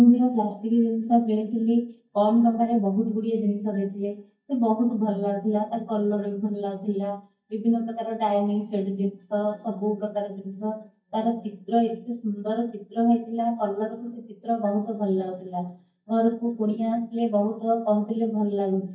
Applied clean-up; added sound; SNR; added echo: neural mask model DeepFilterNet 3.